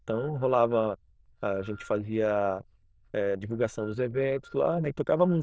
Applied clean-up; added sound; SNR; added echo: neural diffusion model UNIVERSE++.